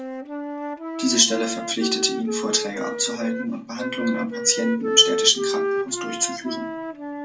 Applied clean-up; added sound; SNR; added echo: none; Wind instrument, woodwind instrument; 4 dB; reverberation time 0.2 s.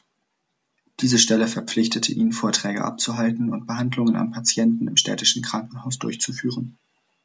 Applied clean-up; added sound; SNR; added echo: none; none; none; none.